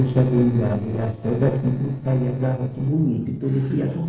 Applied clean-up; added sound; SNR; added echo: neural separator model SepFormer DNS4.